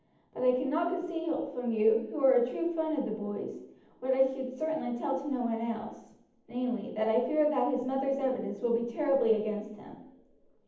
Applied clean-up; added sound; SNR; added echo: none; none; none; reverberation time 0.8 s.